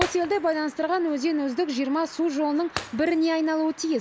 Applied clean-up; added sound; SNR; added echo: none; Shatter; 15 dB; none.